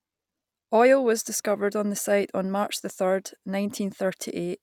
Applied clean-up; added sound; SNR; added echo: none; none; none; none.